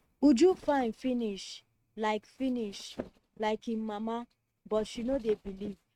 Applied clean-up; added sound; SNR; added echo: neural mask model RNNoise.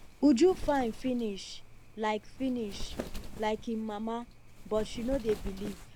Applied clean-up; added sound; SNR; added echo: none; Wind; 10 dB; none.